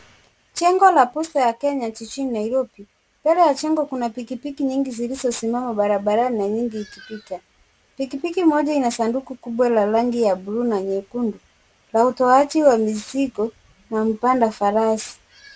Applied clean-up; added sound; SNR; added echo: none; none; none; none.